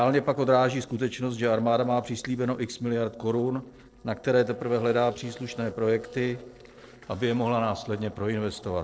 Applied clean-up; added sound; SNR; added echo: neural separator model SepFormer DNS4.